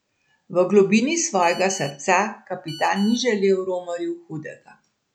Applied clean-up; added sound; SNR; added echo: none; Telephone; 19 dB; none.